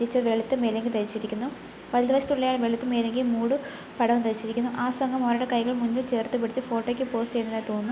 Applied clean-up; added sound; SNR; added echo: none; none; none; none.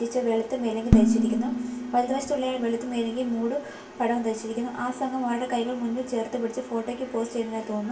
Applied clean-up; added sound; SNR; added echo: none; Dishes, pots, and pans; -1 dB; reverberation time 0.2 s.